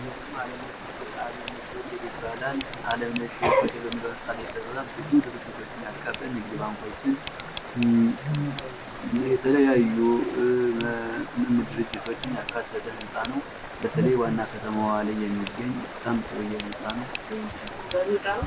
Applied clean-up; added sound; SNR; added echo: none; Stream + Tick; 9 dB; none.